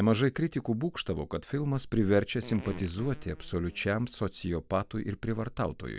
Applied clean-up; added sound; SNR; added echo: none; Fart; 18 dB; none.